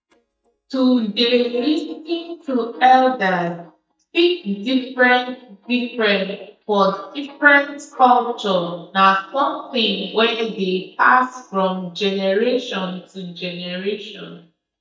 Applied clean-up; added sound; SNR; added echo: neural mask model DeepFilterNet 3.